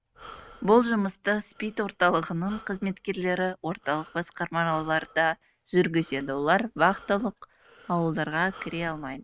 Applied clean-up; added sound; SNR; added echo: neural mask model RNNoise.